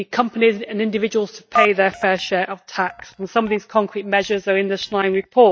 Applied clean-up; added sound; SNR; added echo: neural mask model DeepFilterNet 3.